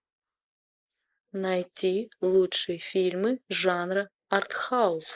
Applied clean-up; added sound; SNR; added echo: neural mask model Resemble Enhance denoiser.